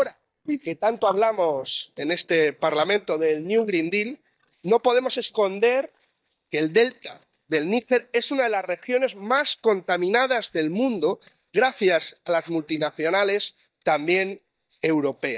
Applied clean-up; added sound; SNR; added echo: neural mask model DeepFilterNet 3.